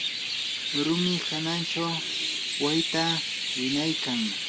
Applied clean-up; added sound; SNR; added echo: none; Chirp, tweet; -1 dB; none.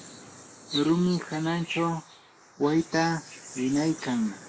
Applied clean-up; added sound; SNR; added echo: neural mask model Resemble Enhance denoiser.